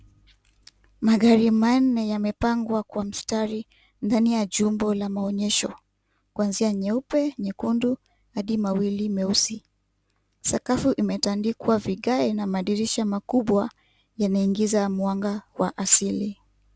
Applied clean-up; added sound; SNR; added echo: none; none; none; none.